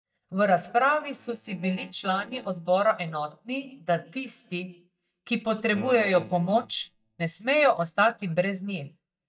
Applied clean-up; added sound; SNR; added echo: neural mask model DeepFilterNet 3.